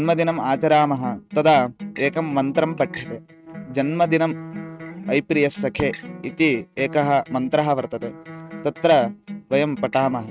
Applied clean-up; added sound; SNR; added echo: neural mask model RNNoise.